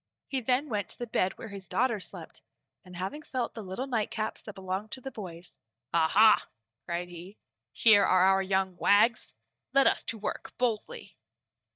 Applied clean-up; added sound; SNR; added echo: neural mask model DeepFilterNet 3.